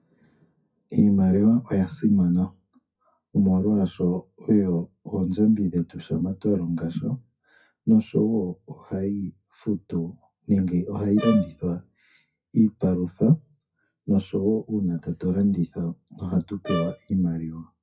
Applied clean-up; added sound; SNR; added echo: classical method WPE with log-MMSE.